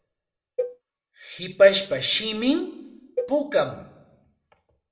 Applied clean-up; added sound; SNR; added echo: none; Cowbell; 11 dB; reverberation time 0.4 s.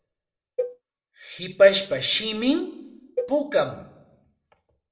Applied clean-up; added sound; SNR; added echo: neural separator model SepFormer DNS4.